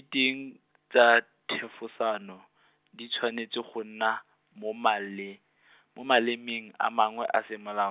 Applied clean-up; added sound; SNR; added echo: none; none; none; none.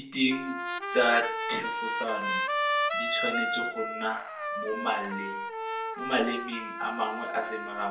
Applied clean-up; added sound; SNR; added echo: none; Trumpet; 1 dB; reverberation time 0.4 s.